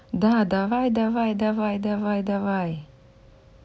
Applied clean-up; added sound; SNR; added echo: none; none; none; none.